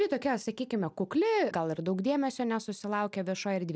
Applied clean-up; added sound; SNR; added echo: none; none; none; none.